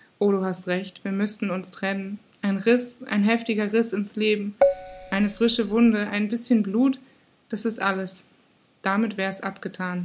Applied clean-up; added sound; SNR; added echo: none; Keyboard (musical); 2 dB; none.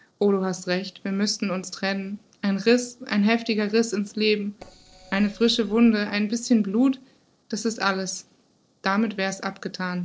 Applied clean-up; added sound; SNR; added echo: neural separator model SepFormer DNS4.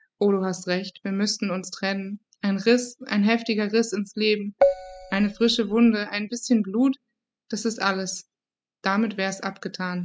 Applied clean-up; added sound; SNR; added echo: classical method spectral subtraction.